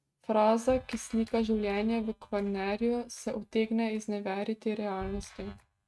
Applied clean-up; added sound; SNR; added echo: neural mask model RNNoise.